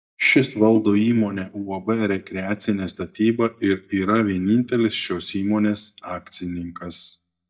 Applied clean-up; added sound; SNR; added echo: neural mask model DeepFilterNet 3.